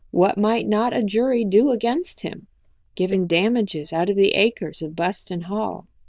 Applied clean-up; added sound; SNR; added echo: neural diffusion model UNIVERSE++.